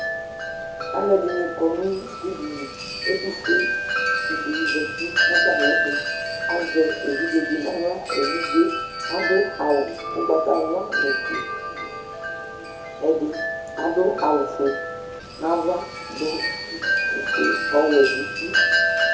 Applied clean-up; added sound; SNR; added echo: none; Wind chime; 1 dB; reverberation time 0.6 s.